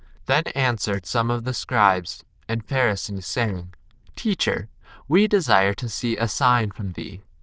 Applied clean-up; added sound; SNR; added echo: neural diffusion model UNIVERSE++.